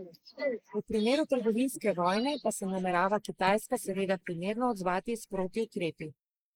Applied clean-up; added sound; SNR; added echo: neural mask model Resemble Enhance denoiser.